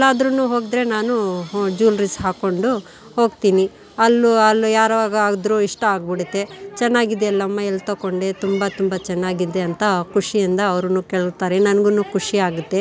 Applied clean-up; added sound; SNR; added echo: none; none; none; none.